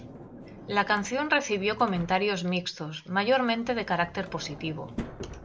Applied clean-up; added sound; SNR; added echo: none; Sliding door; 15 dB; none.